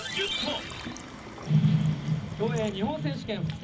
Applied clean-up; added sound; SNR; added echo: none; Sink (filling or washing); 13 dB; reverberation time 0.4 s.